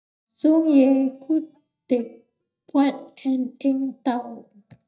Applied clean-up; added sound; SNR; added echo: neural mask model DeepFilterNet 3.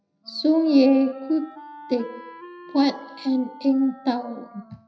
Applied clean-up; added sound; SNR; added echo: classical method WPE with log-MMSE.